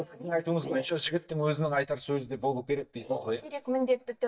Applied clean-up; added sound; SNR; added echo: neural mask model DeepFilterNet 3.